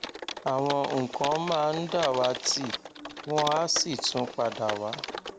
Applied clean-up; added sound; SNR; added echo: none; Typing; 8 dB; none.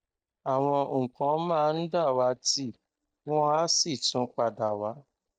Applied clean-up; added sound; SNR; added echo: neural mask model DeepFilterNet 3.